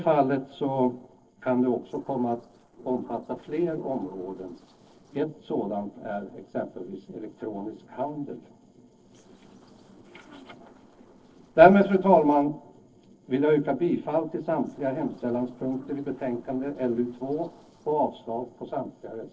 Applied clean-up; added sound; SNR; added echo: neural separator model SepFormer DNS4.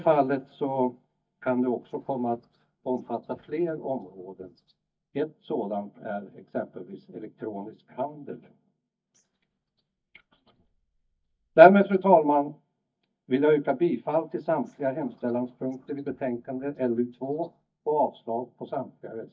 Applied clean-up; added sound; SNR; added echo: neural mask model DeepFilterNet 3.